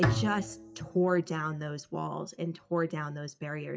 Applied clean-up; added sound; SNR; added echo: classical method WPE with log-MMSE.